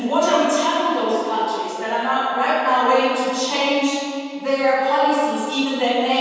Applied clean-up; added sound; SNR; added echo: none; none; none; reverberation time 2.1 s.